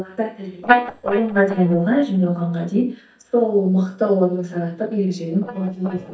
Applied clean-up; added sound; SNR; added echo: neural mask model DeepFilterNet 3.